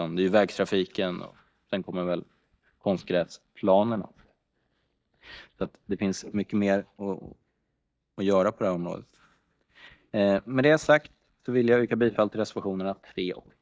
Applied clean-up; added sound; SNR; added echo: neural mask model DeepFilterNet 3.